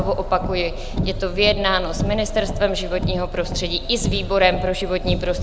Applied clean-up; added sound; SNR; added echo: none; Car; 4 dB; none.